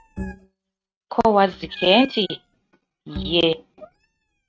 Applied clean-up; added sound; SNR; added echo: neural mask model RNNoise.